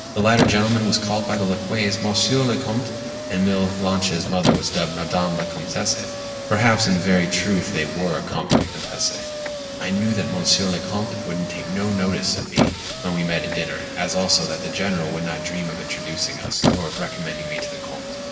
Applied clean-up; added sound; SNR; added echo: none; Squeak; 4 dB; reverberation time 2.5 s.